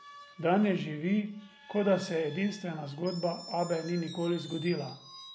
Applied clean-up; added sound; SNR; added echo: none; Screech; 18 dB; none.